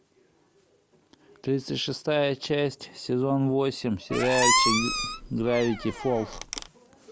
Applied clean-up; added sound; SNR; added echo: none; Squeak; -1 dB; none.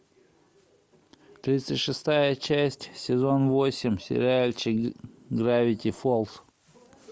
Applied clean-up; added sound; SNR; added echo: none; none; none; none.